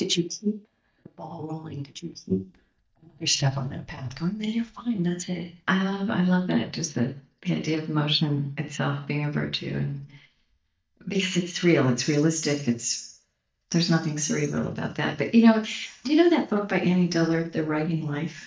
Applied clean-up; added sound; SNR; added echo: neural mask model DeepFilterNet 3.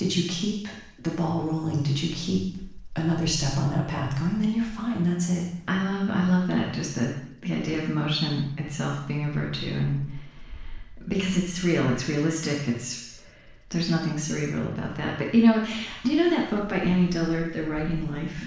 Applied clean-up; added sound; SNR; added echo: none; Bird vocalization, bird call, bird song; 16 dB; reverberation time 0.7 s.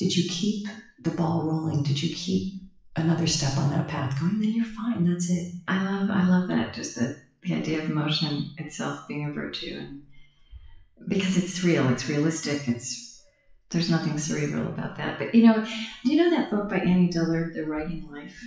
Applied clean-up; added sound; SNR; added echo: classical method WPE with log-MMSE.